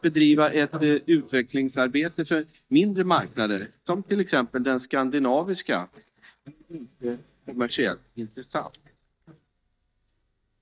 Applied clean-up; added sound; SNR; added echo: neural mask model DeepFilterNet 3.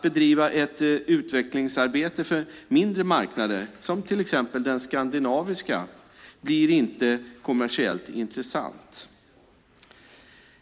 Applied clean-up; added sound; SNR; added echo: none; none; none; none.